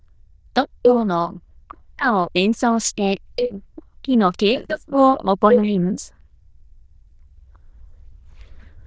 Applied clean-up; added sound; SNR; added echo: neural diffusion model UNIVERSE++.